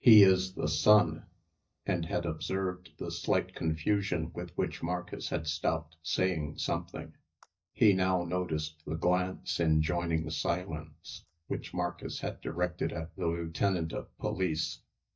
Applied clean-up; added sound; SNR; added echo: neural mask model DeepFilterNet 3.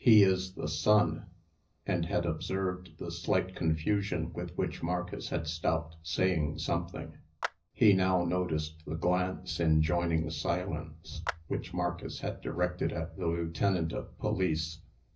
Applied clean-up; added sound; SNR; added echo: none; Clapping; 14 dB; reverberation time 0.4 s.